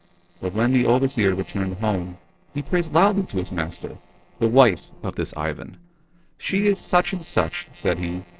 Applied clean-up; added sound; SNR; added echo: neural separator model SepFormer DNS4.